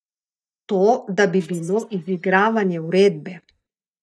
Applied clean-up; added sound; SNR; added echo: neural mask model DeepFilterNet 3.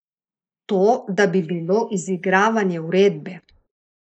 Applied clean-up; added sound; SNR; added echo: neural mask model Resemble Enhance denoiser.